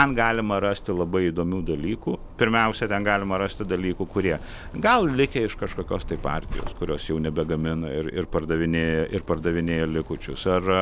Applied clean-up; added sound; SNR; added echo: none; Zipper (clothing); 12 dB; none.